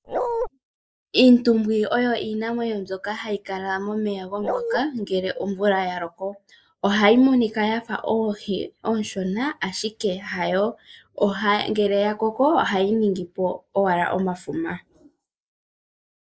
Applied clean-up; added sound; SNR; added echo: neural mask model Resemble Enhance denoiser.